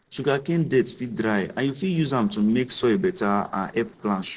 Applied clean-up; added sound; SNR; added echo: neural separator model SepFormer DNS4.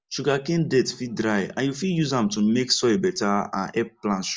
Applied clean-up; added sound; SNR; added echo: none; none; none; none.